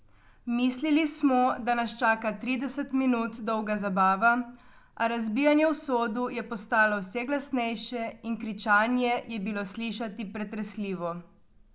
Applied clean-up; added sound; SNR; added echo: none; none; none; none.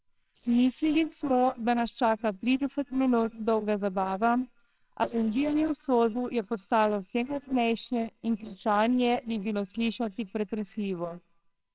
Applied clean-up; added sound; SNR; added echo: neural separator model SepFormer WHAMR!.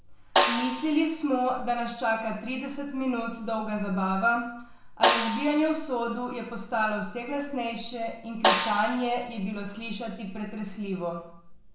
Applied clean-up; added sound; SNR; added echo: none; Snare drum; 2 dB; reverberation time 0.6 s.